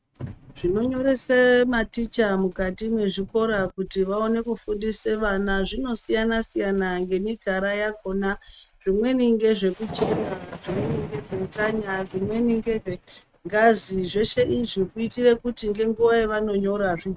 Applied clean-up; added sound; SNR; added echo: neural mask model RNNoise.